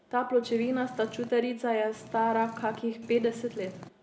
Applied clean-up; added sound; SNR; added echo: none; Purr; 18 dB; none.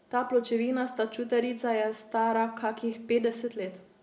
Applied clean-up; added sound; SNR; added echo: none; none; none; none.